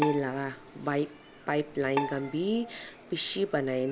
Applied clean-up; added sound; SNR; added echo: none; Bowed string instrument; 10 dB; none.